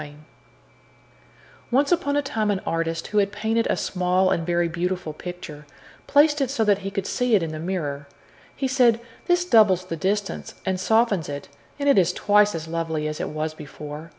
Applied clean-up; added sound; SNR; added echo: none; none; none; none.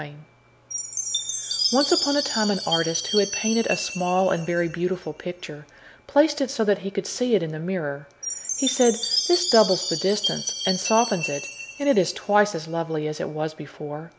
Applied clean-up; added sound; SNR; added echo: none; Chime; 6 dB; none.